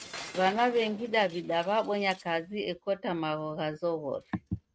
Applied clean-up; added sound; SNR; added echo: neural mask model RNNoise.